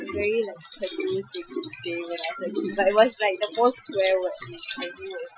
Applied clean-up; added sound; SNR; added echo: classical method Wiener filter.